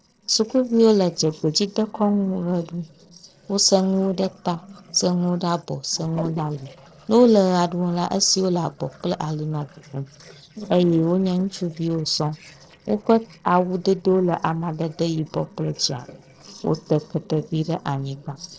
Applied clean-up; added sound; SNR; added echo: neural separator model SepFormer DNS4.